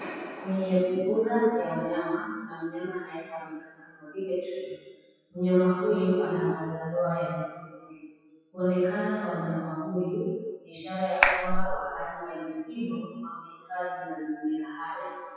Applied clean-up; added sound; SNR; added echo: classical method WPE with log-MMSE.